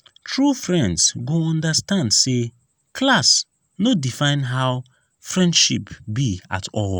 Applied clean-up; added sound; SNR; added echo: none; none; none; none.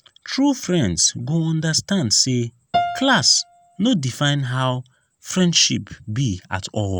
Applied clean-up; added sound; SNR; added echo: none; Piano; 10 dB; none.